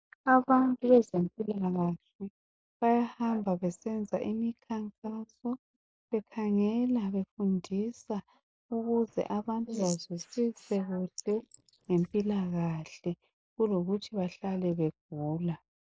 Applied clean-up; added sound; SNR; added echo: neural mask model Resemble Enhance denoiser.